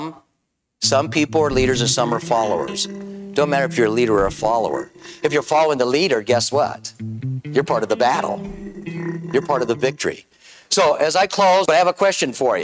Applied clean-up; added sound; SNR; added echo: neural mask model RNNoise.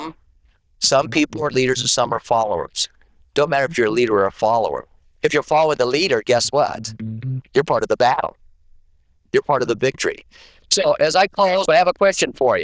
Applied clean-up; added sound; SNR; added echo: neural diffusion model UNIVERSE++.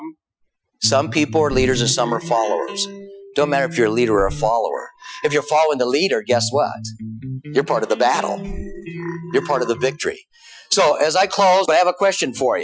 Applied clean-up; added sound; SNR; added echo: classical method Wiener filter.